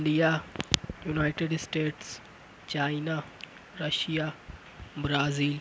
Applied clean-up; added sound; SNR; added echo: none; none; none; none.